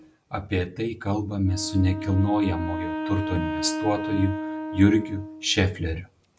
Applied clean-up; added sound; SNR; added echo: none; Wind instrument, woodwind instrument; 7 dB; none.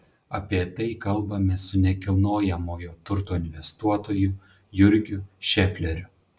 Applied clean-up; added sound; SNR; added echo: none; none; none; none.